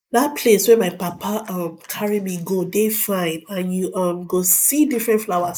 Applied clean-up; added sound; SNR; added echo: neural mask model Resemble Enhance denoiser.